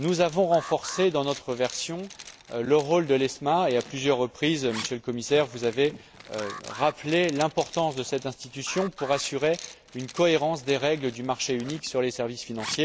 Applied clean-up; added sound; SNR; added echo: none; Zipper (clothing) + Alarm; 17 dB; none.